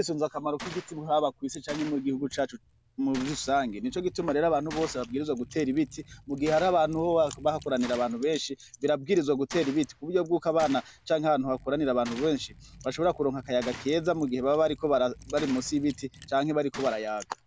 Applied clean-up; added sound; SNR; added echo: none; Liquid + Gunshot, gunfire; 18 dB; none.